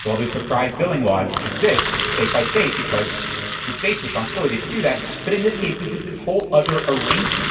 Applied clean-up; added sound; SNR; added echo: none; Engine; 5 dB; reverberation time 2.6 s.